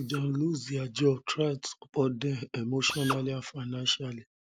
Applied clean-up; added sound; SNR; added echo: neural mask model Resemble Enhance denoiser.